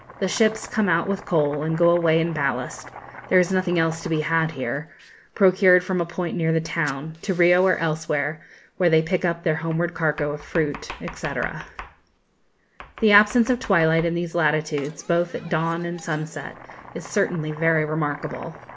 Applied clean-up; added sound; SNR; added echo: none; Domestic sounds, home sounds; 19 dB; none.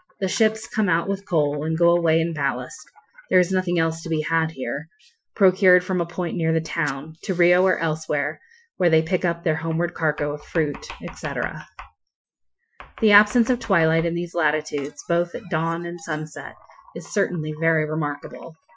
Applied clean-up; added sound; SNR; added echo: classical method Wiener filter.